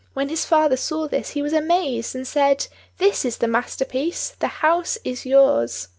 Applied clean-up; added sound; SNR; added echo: none; none; none; none.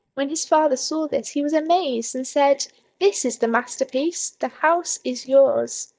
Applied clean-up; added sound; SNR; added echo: neural mask model DeepFilterNet 3.